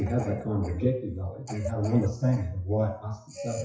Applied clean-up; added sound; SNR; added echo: classical method WPE with log-MMSE.